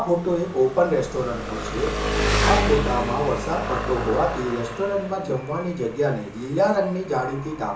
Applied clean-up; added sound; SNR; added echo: none; Engine; 4 dB; reverberation time 0.7 s.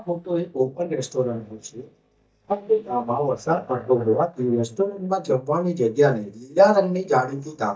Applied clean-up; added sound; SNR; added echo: neural mask model DeepFilterNet 3.